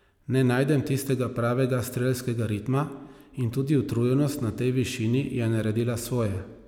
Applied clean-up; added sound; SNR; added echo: none; none; none; none.